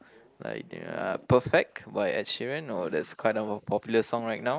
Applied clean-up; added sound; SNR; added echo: neural mask model Resemble Enhance denoiser.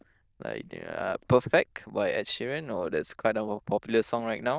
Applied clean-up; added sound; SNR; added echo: neural diffusion model UNIVERSE++.